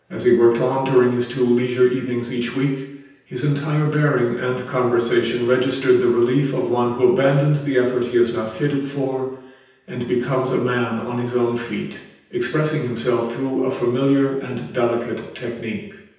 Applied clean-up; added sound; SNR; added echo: none; none; none; reverberation time 0.9 s.